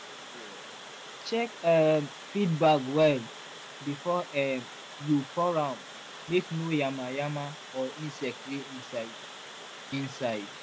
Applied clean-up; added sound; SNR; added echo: none; Water; 14 dB; none.